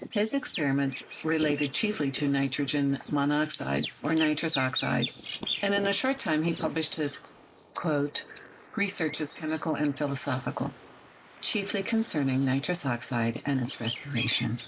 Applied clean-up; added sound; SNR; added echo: neural mask model Resemble Enhance denoiser.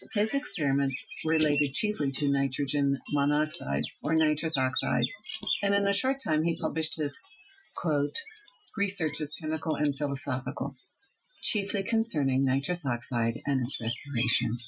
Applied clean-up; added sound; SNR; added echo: classical method Wiener filter.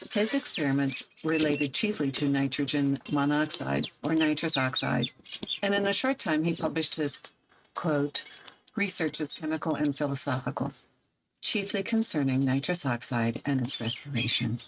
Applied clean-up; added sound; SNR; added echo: neural mask model RNNoise.